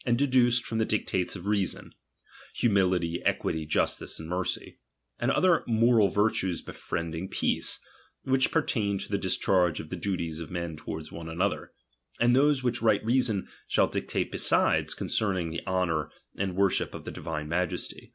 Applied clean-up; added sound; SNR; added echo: none; none; none; none.